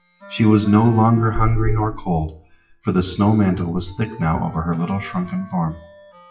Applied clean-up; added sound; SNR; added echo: classical method WPE with log-MMSE.